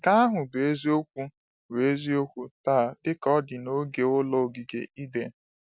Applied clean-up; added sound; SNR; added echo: none; none; none; none.